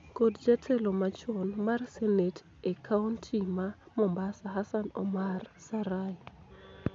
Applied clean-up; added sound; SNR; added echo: none; none; none; none.